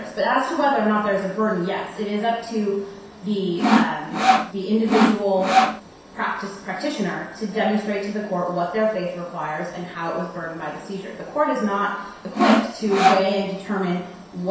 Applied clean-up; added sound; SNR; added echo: none; Sawing; -4 dB; reverberation time 0.7 s.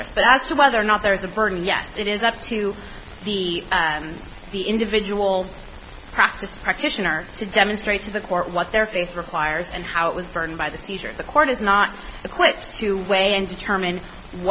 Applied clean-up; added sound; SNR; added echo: none; none; none; none.